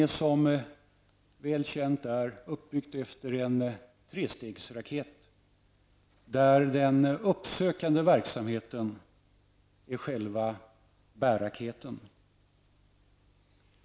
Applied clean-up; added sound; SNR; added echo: none; none; none; none.